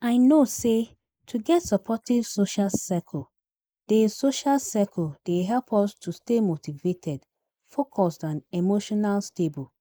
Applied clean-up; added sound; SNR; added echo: neural mask model Resemble Enhance denoiser.